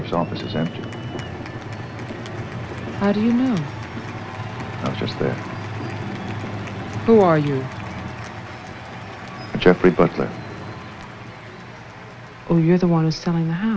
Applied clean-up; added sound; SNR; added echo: none; Applause / Cheering; 15 dB; none.